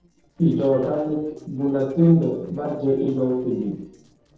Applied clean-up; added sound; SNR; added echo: neural separator model SepFormer DNS4.